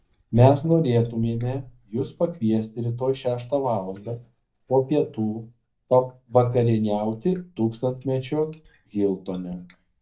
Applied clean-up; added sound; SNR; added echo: neural mask model DeepFilterNet 3.